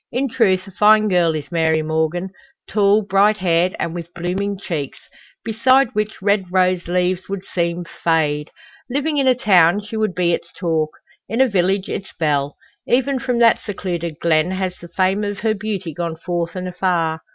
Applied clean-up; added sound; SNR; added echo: none; none; none; none.